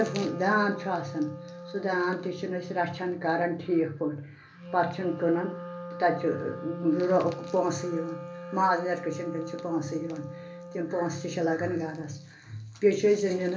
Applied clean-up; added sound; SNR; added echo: none; Wind instrument, woodwind instrument; 13 dB; reverberation time 0.3 s.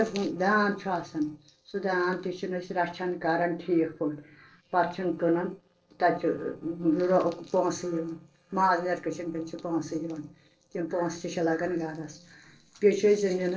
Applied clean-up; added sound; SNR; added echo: neural separator model SepFormer DNS4.